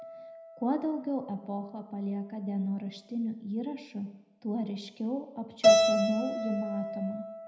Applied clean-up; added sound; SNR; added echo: none; Keyboard (musical); -2 dB; reverberation time 0.7 s.